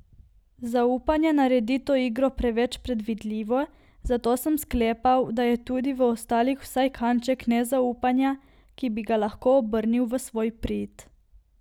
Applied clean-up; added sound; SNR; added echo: none; none; none; none.